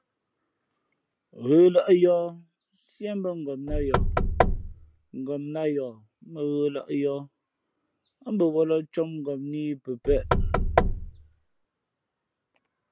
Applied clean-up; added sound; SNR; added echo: none; Knock / Wood; -2 dB; none.